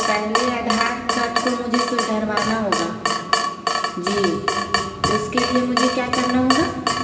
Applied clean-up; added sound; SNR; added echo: none; Drip / Water tap, faucet; 0 dB; reverberation time 2.5 s.